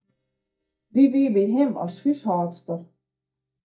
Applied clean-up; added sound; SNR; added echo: neural mask model DeepFilterNet 3.